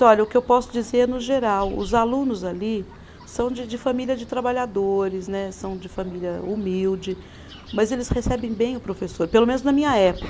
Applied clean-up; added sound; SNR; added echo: none; Bird vocalization, bird call, bird song; 18 dB; none.